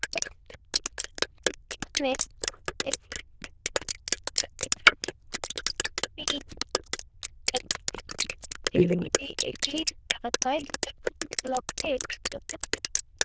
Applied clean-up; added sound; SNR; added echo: neural diffusion model UNIVERSE++.